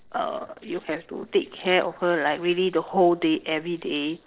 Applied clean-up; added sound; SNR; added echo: neural separator model SepFormer DNS4.